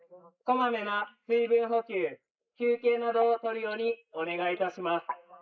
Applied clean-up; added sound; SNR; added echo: neural mask model Resemble Enhance denoiser.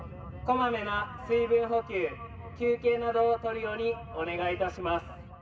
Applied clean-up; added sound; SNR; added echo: none; none; none; none.